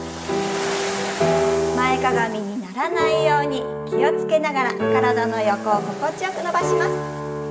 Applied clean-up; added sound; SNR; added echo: none; Waves, surf; 14 dB; reverberation time 0.7 s.